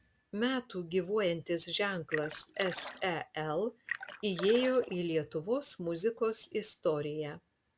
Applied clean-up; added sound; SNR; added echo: none; Splash, splatter; 13 dB; none.